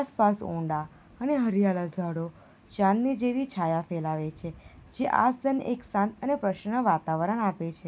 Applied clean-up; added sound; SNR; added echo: none; none; none; none.